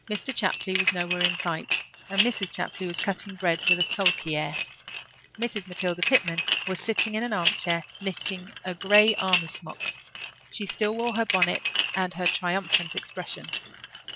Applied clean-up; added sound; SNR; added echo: none; Dishes, pots, and pans; -1 dB; none.